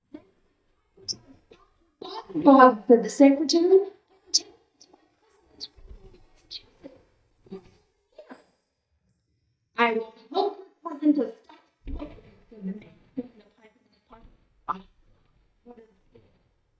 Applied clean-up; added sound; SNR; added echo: neural mask model DeepFilterNet 3.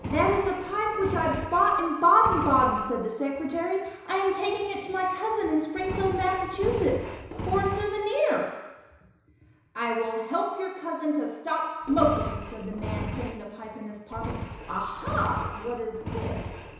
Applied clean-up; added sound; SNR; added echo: none; Engine; 10 dB; reverberation time 1.0 s.